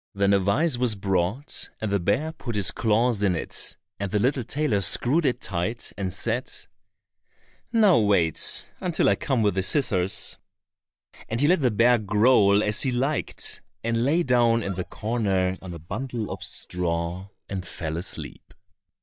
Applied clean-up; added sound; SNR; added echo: neural mask model DeepFilterNet 3.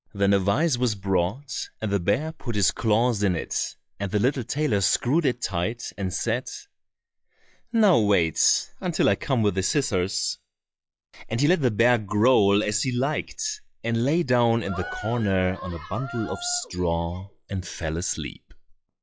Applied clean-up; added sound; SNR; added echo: classical method log-MMSE.